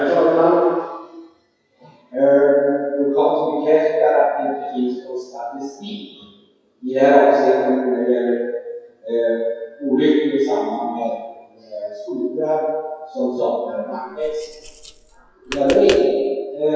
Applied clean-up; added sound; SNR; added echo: classical method WPE with log-MMSE.